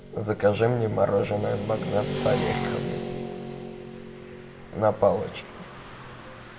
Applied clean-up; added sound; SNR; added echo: none; Motorcycle / Traffic noise, roadway noise; 7 dB; reverberation time 1.4 s.